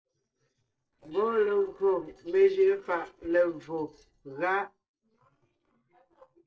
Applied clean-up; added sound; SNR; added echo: neural separator model SepFormer DNS4.